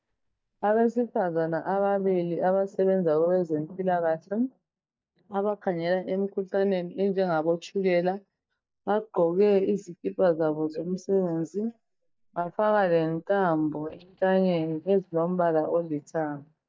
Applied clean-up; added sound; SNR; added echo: neural mask model DeepFilterNet 3.